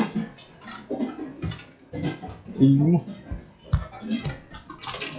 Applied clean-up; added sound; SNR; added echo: classical method log-MMSE.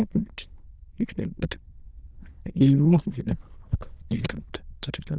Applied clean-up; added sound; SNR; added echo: neural diffusion model UNIVERSE++.